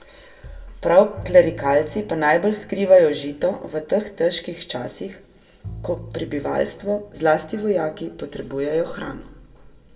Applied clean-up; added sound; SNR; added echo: none; Bowed string instrument; 19 dB; reverberation time 1.1 s.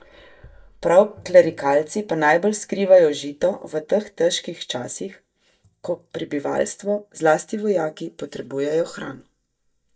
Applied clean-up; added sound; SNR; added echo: neural mask model DeepFilterNet 3.